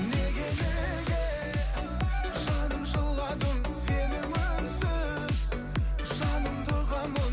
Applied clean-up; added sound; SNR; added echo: none; none; none; none.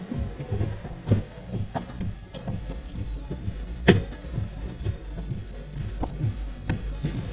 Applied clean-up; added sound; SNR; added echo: neural mask model DeepFilterNet 3.